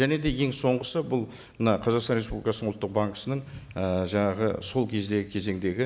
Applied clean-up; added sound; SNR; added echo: none; none; none; none.